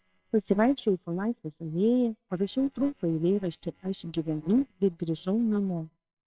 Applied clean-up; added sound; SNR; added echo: neural separator model SepFormer WHAMR!.